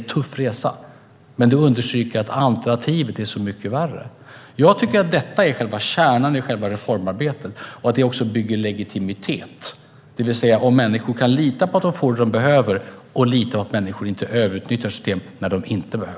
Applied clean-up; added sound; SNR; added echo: none; none; none; none.